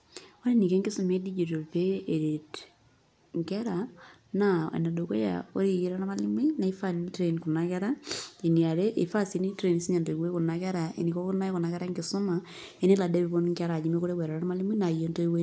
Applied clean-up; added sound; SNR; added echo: none; none; none; none.